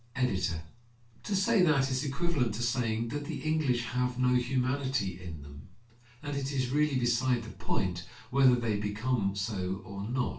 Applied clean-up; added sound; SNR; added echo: none; none; none; reverberation time 0.3 s.